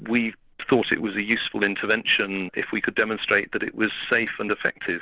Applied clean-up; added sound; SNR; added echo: none; none; none; none.